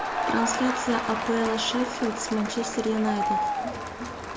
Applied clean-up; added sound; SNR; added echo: none; Crowd; 1 dB; none.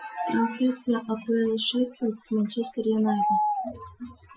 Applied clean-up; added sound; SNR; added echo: classical method Wiener filter.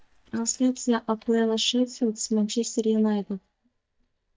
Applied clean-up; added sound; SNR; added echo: neural mask model DeepFilterNet 3.